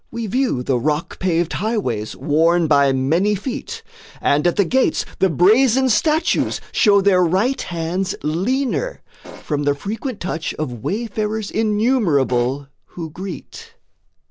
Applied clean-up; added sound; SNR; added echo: none; Fart; 16 dB; none.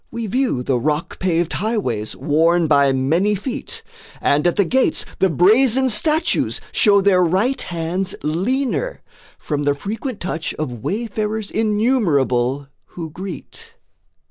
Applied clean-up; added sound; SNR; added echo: none; none; none; none.